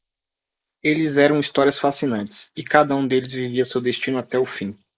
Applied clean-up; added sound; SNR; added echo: neural mask model Resemble Enhance denoiser.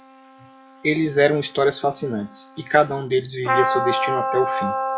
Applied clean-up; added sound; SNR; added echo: classical method log-MMSE.